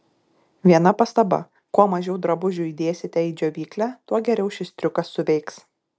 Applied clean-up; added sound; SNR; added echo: none; none; none; none.